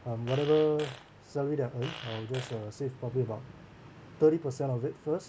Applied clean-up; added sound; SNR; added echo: none; Fart; 15 dB; none.